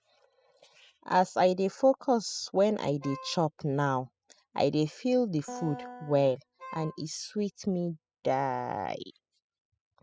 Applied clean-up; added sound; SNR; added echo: classical method spectral subtraction.